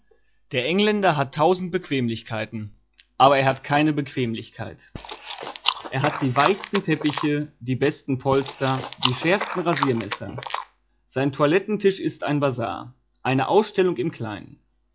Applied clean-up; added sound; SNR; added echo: classical method log-MMSE.